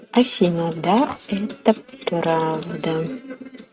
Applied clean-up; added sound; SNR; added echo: neural mask model RNNoise.